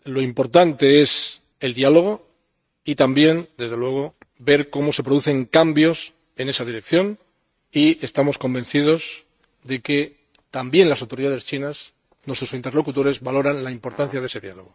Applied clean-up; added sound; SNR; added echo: neural mask model RNNoise.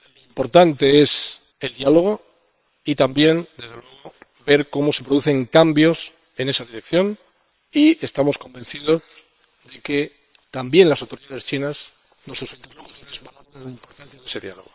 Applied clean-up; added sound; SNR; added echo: neural separator model SepFormer WHAM!.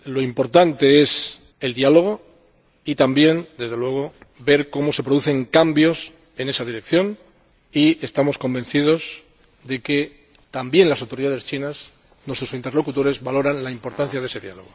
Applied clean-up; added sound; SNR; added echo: none; Fart; 19 dB; none.